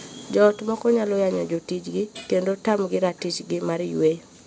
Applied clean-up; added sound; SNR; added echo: none; none; none; none.